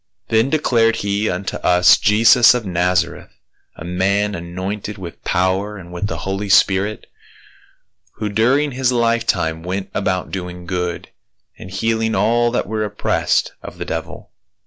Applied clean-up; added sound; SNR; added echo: none; none; none; none.